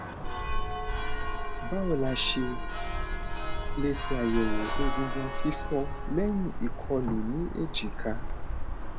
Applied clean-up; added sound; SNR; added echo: none; Church bell; 0 dB; none.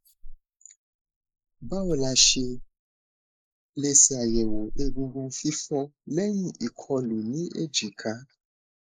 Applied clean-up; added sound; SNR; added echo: neural mask model Resemble Enhance denoiser.